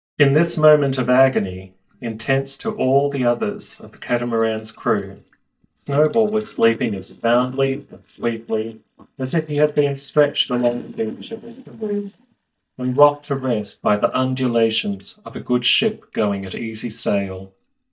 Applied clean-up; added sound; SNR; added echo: neural mask model DeepFilterNet 3.